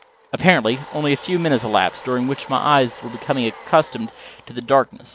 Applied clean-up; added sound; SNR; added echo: none; Domestic sounds, home sounds; 19 dB; none.